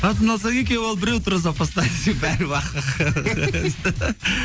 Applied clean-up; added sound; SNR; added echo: none; none; none; none.